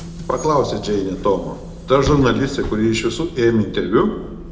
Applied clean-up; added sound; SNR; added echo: none; Bus / Engine; 12 dB; reverberation time 0.6 s.